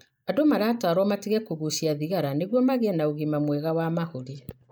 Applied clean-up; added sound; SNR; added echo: neural mask model Resemble Enhance denoiser.